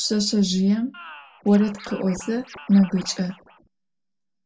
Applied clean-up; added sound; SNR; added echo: none; Scratching (performance technique); 19 dB; reverberation time 0.2 s.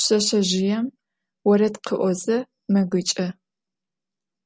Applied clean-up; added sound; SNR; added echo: none; none; none; none.